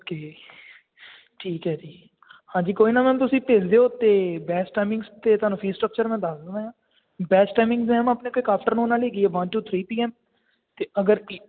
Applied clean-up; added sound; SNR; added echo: none; none; none; none.